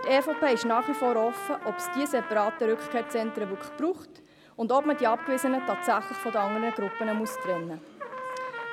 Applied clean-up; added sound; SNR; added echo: none; Trumpet; 8 dB; none.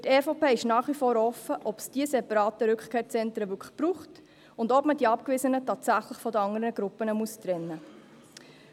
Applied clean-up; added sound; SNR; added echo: none; none; none; none.